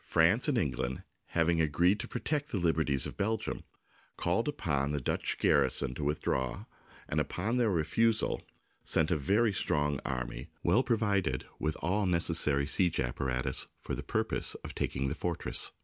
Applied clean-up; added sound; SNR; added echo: none; none; none; none.